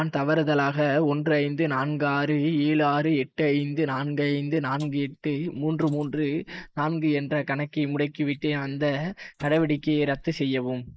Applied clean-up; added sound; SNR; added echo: neural mask model Resemble Enhance denoiser.